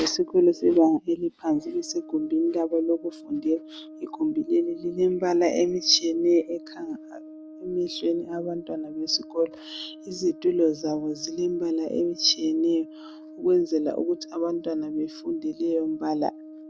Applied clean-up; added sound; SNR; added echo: none; Brass instrument; 18 dB; none.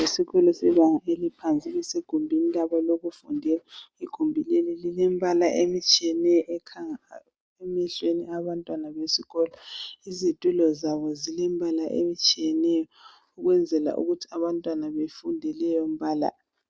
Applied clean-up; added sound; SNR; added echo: none; none; none; none.